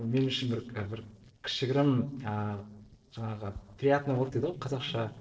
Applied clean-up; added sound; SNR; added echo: neural separator model SepFormer DNS4.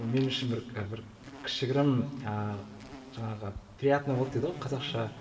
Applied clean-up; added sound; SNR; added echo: none; Insect; 17 dB; reverberation time 2.1 s.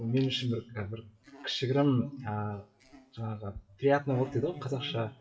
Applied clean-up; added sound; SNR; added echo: classical method WPE with log-MMSE.